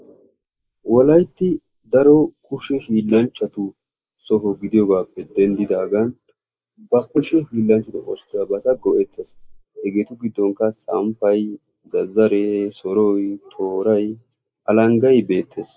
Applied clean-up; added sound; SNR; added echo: neural mask model Resemble Enhance denoiser.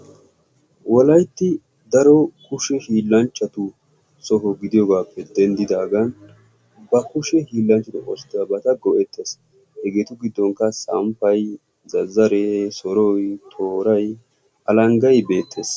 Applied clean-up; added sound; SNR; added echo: none; none; none; none.